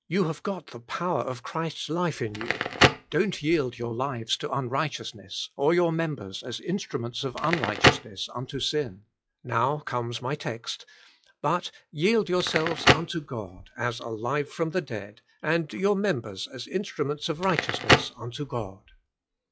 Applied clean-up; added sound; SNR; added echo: classical method log-MMSE.